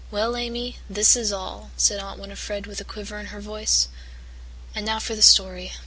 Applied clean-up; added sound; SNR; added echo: none; none; none; none.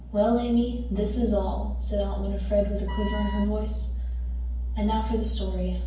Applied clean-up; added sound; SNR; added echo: none; Wind instrument, woodwind instrument; 15 dB; reverberation time 0.9 s.